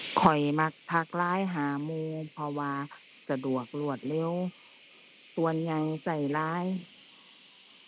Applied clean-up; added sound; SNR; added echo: none; none; none; none.